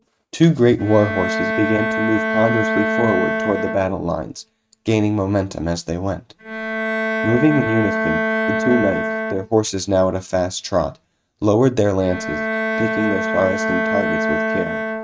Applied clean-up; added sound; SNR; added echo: neural mask model RNNoise.